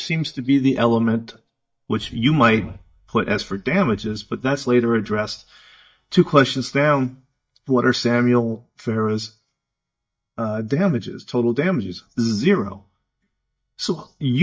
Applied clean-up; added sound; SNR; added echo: neural mask model DeepFilterNet 3.